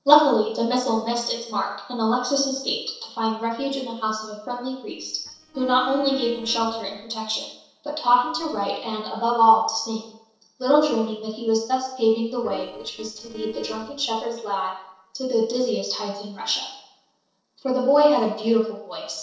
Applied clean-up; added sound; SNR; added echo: neural separator model SepFormer DNS4.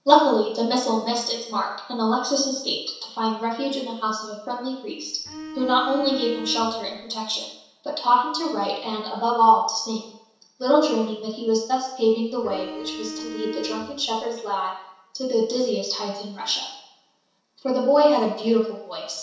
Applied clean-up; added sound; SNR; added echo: none; Bowed string instrument; 11 dB; reverberation time 0.7 s.